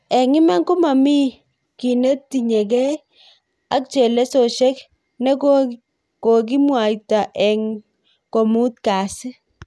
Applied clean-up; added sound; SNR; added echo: none; none; none; none.